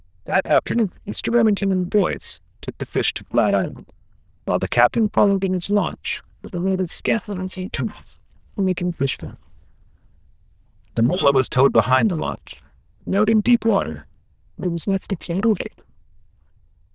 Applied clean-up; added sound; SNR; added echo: neural diffusion model UNIVERSE++.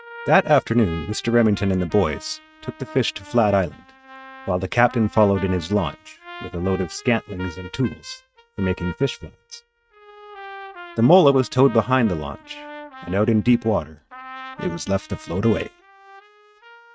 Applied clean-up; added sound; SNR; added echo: neural mask model RNNoise.